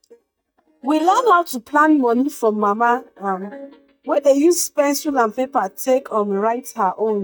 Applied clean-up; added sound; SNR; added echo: neural mask model DeepFilterNet 3.